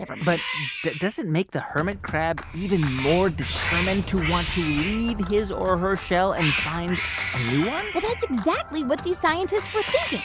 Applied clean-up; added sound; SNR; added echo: none; Cat; 8 dB; none.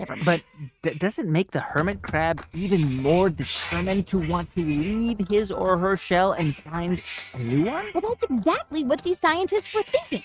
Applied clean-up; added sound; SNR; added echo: neural mask model RNNoise.